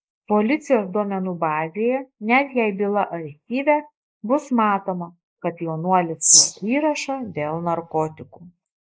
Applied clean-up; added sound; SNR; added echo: neural mask model Resemble Enhance denoiser.